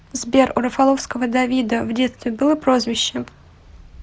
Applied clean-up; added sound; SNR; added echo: none; none; none; none.